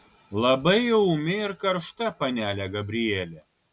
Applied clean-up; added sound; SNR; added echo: none; none; none; none.